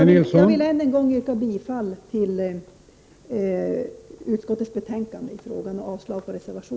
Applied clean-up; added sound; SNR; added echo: none; none; none; none.